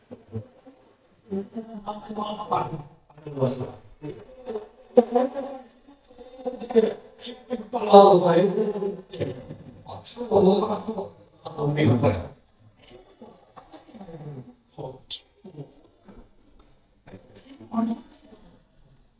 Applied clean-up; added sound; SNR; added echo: neural mask model DeepFilterNet 3.